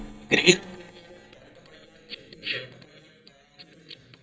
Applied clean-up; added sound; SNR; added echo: neural mask model DeepFilterNet 3.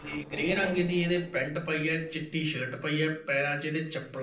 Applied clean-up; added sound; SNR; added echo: neural separator model SepFormer DNS4.